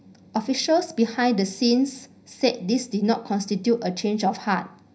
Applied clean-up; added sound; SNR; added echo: none; none; none; reverberation time 0.5 s.